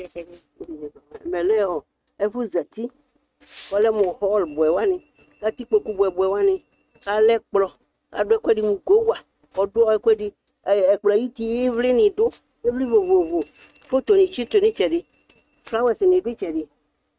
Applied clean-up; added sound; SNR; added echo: neural mask model RNNoise.